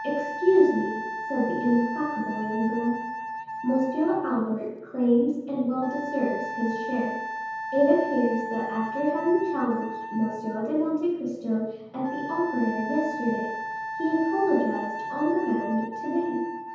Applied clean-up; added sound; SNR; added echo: none; Wind instrument, woodwind instrument; 8 dB; reverberation time 0.9 s.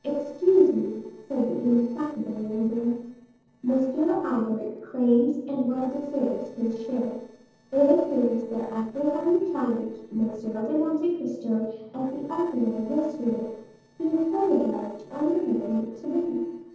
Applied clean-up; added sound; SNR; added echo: neural separator model SepFormer DNS4.